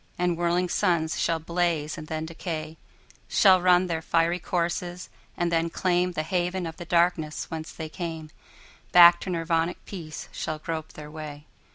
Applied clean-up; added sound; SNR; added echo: none; none; none; none.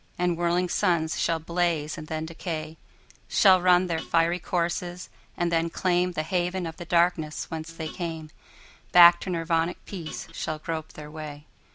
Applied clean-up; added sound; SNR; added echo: none; Guitar; 15 dB; none.